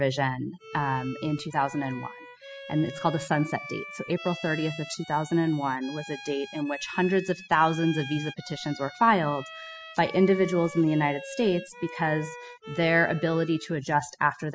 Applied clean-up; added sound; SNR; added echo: classical method spectral subtraction.